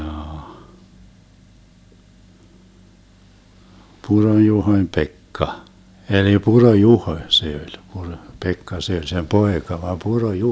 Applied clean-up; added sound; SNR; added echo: none; none; none; none.